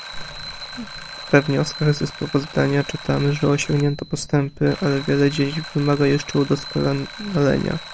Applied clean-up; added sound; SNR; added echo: none; Alarm; 15 dB; none.